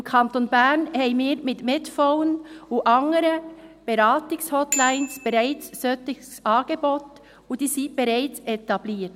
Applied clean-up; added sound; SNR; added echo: none; Bicycle bell; 12 dB; none.